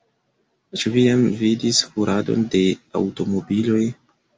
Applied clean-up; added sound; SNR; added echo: none; none; none; none.